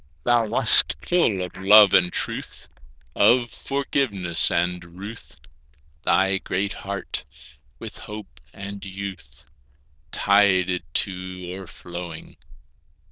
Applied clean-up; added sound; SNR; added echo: neural diffusion model UNIVERSE++.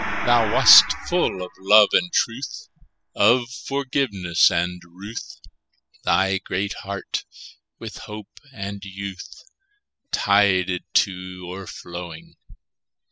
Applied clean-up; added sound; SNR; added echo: classical method spectral subtraction.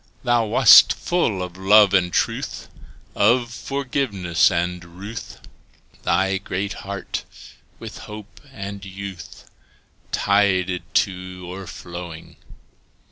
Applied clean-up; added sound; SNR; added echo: none; none; none; none.